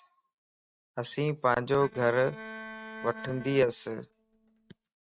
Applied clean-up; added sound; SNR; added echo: neural mask model RNNoise.